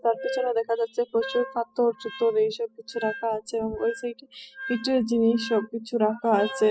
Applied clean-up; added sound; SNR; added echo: classical method spectral subtraction.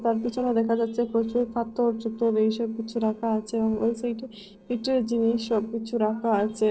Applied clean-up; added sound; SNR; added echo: neural separator model SepFormer DNS4.